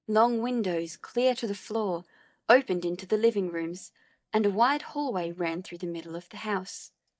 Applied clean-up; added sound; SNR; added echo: neural mask model DeepFilterNet 3.